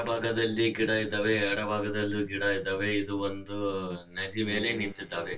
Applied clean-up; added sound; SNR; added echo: neural separator model SepFormer DNS4.